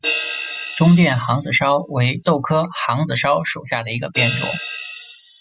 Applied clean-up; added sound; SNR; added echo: classical method spectral subtraction.